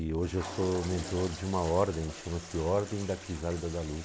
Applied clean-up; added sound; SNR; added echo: none; Toilet flush; 12 dB; none.